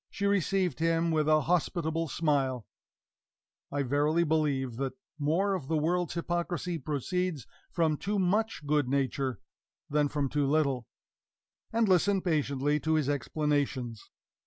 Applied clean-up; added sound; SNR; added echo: none; none; none; none.